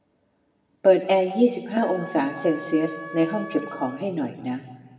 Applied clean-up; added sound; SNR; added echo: none; Wind instrument, woodwind instrument; 14 dB; reverberation time 1.3 s.